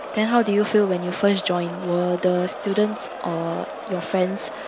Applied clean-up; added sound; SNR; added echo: none; Crowd; 11 dB; none.